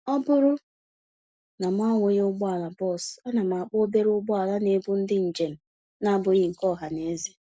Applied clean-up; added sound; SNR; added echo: none; none; none; none.